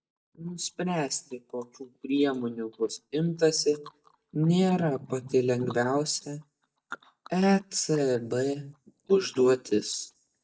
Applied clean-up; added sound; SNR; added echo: neural mask model DeepFilterNet 3.